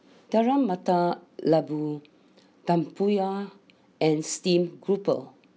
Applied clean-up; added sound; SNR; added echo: none; none; none; none.